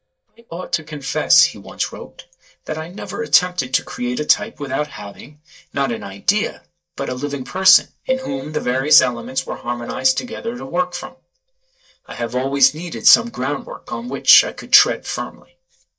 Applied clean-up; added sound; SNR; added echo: neural mask model DeepFilterNet 3.